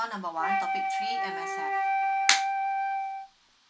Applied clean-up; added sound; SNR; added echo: none; Wind instrument, woodwind instrument; -5 dB; none.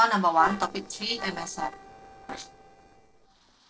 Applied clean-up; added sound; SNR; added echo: neural separator model SepFormer DNS4.